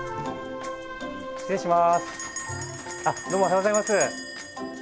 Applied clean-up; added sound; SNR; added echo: none; Bell; 11 dB; none.